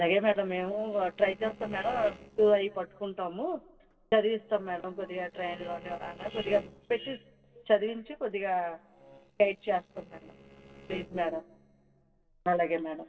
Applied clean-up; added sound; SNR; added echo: neural separator model SepFormer DNS4.